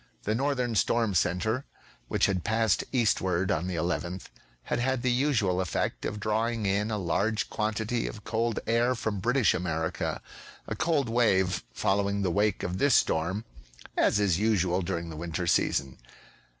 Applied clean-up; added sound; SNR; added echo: none; none; none; none.